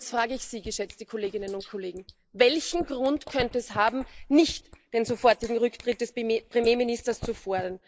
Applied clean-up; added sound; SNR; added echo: neural mask model Resemble Enhance denoiser.